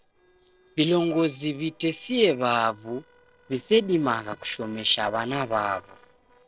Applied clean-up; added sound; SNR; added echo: neural separator model SepFormer DNS4.